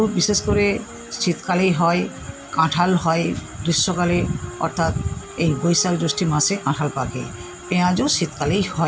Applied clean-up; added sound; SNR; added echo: none; Wind instrument, woodwind instrument; 19 dB; none.